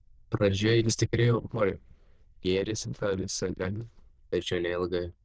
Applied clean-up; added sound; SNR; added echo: neural diffusion model UNIVERSE++.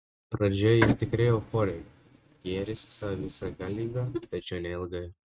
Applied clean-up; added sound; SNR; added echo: neural mask model RNNoise.